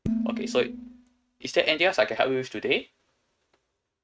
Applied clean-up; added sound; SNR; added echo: neural mask model RNNoise.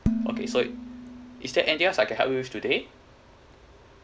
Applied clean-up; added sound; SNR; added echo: none; Dishes, pots, and pans; 6 dB; none.